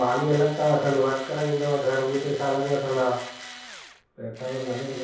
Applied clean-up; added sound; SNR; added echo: none; Tools; 16 dB; reverberation time 0.6 s.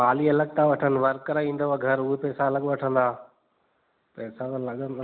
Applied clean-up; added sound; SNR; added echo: none; none; none; none.